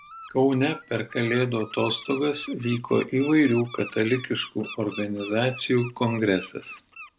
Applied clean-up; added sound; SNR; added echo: none; Bird; 17 dB; none.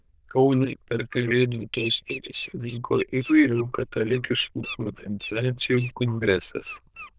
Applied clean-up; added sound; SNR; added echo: neural diffusion model UNIVERSE++.